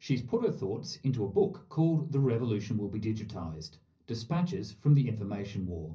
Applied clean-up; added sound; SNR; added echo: none; none; none; reverberation time 0.5 s.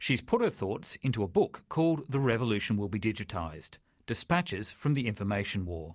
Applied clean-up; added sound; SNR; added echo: none; none; none; none.